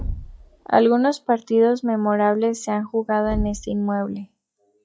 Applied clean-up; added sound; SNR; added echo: classical method log-MMSE.